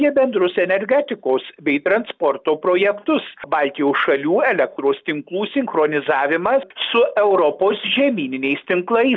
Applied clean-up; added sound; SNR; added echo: none; none; none; none.